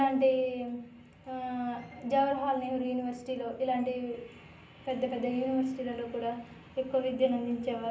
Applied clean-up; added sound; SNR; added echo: none; none; none; reverberation time 0.6 s.